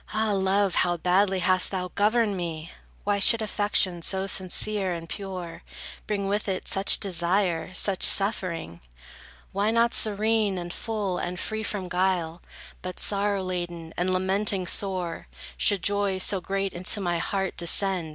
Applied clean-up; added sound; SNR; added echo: none; none; none; none.